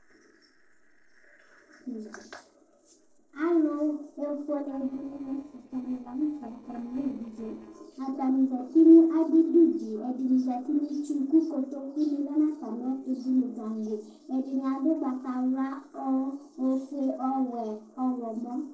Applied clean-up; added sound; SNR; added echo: neural separator model SepFormer DNS4.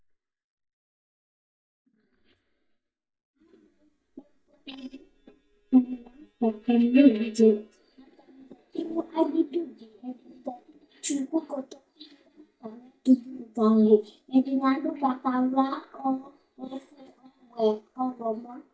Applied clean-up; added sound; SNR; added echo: neural mask model DeepFilterNet 3.